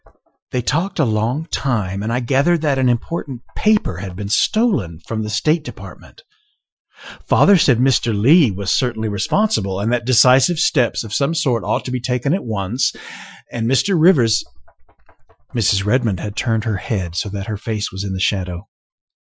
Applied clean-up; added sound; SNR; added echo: classical method Wiener filter.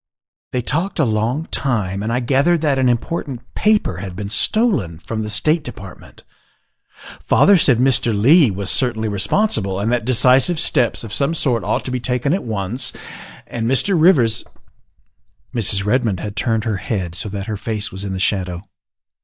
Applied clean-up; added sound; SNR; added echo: neural mask model DeepFilterNet 3.